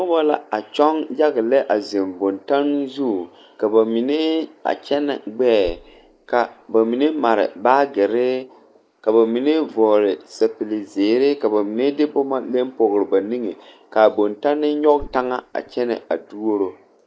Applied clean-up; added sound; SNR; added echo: neural mask model Resemble Enhance denoiser.